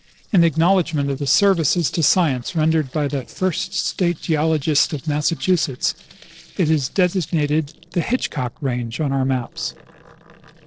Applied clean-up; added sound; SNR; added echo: neural separator model SepFormer DNS4.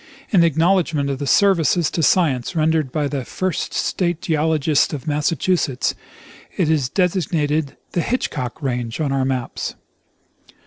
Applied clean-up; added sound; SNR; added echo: none; none; none; none.